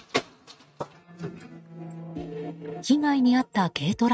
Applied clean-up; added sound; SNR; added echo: neural mask model RNNoise.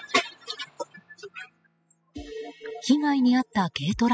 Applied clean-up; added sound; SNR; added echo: classical method spectral subtraction.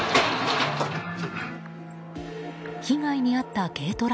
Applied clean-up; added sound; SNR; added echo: none; Bowed string instrument; 16 dB; none.